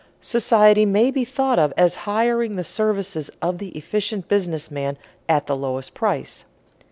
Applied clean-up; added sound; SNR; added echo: none; none; none; none.